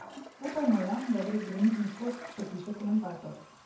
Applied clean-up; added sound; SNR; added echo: none; Toilet flush; 15 dB; reverberation time 0.6 s.